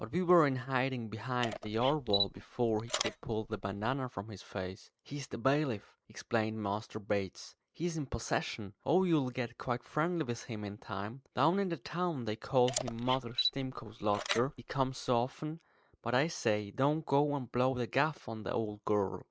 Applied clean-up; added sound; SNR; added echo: neural mask model RNNoise.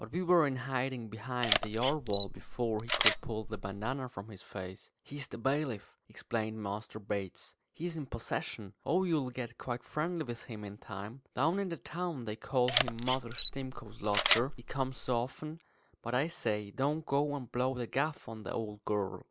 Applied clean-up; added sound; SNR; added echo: none; Camera; -2 dB; none.